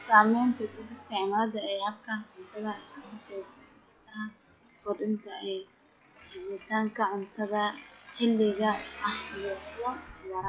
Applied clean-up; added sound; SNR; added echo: classical method log-MMSE.